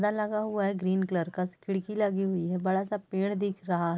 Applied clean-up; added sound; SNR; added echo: none; none; none; none.